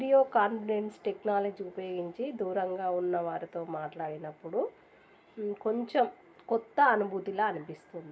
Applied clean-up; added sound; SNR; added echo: none; none; none; none.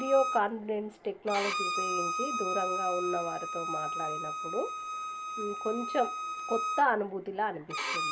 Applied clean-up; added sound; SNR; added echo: none; Bowed string instrument; 2 dB; none.